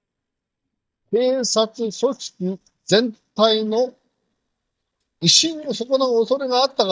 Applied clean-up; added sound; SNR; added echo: neural mask model DeepFilterNet 3.